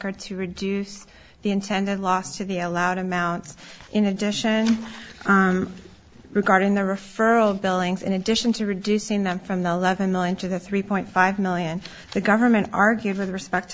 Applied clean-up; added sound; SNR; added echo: none; none; none; none.